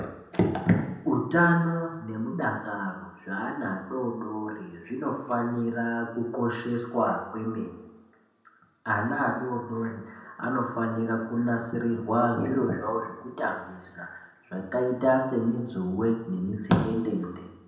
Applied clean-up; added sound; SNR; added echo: none; none; none; reverberation time 0.8 s.